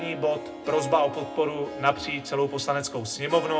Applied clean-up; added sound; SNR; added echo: none; Harp; 10 dB; reverberation time 0.2 s.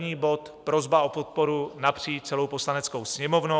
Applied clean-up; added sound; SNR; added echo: none; none; none; none.